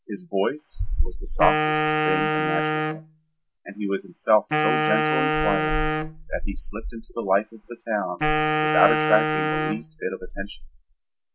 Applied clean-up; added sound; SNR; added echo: none; Wind instrument, woodwind instrument; -1 dB; none.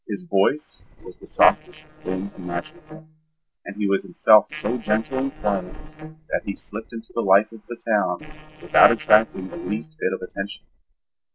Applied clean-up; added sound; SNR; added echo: neural separator model SepFormer DNS4.